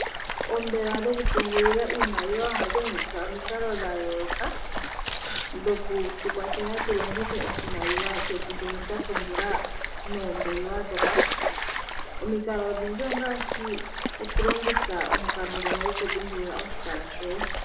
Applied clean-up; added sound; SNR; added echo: none; Stream; -1 dB; reverberation time 0.6 s.